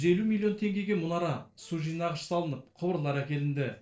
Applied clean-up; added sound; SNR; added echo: neural separator model SepFormer DNS4.